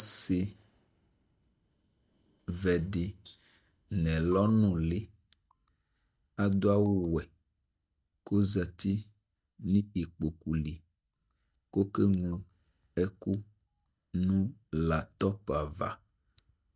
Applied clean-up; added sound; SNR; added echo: neural mask model DeepFilterNet 3.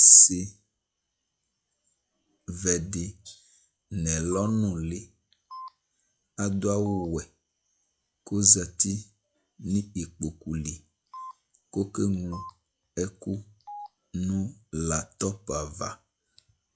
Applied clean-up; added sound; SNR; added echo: classical method log-MMSE.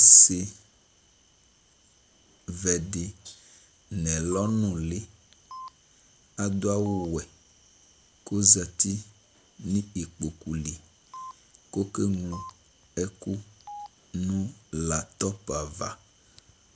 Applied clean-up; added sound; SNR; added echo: none; Telephone + Tambourine; 20 dB; none.